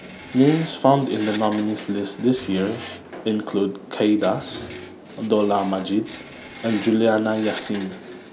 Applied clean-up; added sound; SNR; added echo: none; Screech; 16 dB; none.